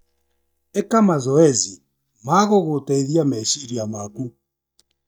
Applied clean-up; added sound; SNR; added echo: neural mask model DeepFilterNet 3.